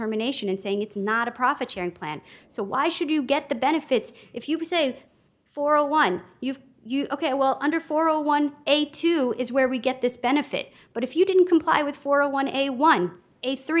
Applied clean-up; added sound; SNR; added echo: none; none; none; none.